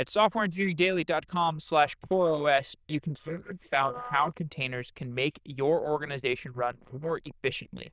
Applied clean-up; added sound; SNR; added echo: neural diffusion model UNIVERSE++.